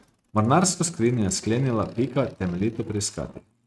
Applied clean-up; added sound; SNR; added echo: neural mask model RNNoise.